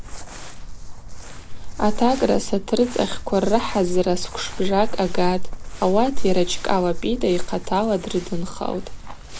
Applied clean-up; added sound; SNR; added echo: none; Crumpling, crinkling; 2 dB; none.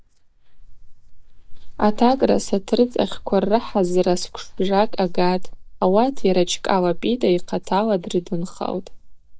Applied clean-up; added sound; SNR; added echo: neural mask model DeepFilterNet 3.